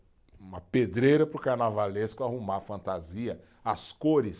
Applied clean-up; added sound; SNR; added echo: none; none; none; none.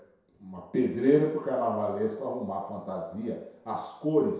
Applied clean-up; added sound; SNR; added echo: none; none; none; reverberation time 0.7 s.